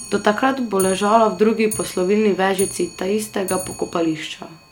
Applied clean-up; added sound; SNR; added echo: none; Clock; 15 dB; none.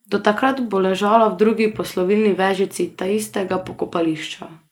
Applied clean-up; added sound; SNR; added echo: neural mask model Resemble Enhance denoiser.